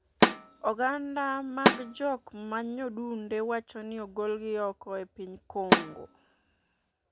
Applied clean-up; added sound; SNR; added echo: none; Snare drum; -4 dB; none.